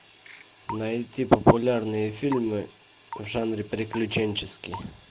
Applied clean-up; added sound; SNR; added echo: none; Raindrop / Drip / Water tap, faucet + Ratchet, pawl / Percussion; 17 dB; none.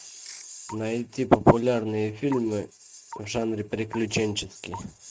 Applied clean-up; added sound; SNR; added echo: neural mask model RNNoise.